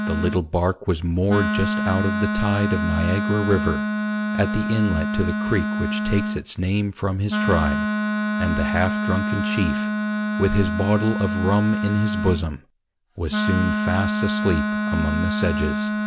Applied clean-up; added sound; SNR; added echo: none; Wind instrument, woodwind instrument; 1 dB; none.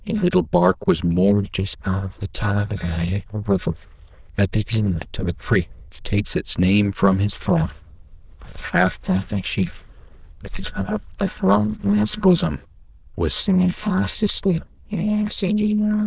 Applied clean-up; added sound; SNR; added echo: neural diffusion model UNIVERSE++.